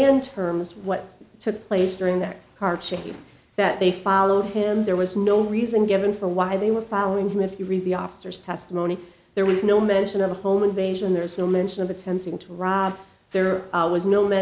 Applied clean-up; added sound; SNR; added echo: none; none; none; none.